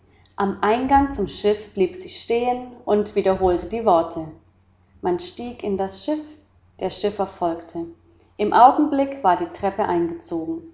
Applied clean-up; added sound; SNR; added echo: none; none; none; none.